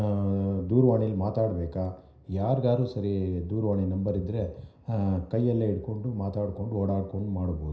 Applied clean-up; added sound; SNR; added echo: none; none; none; reverberation time 0.5 s.